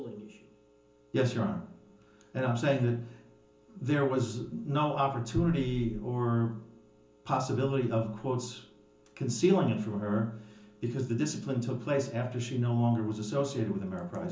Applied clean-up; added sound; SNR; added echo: none; none; none; reverberation time 0.8 s.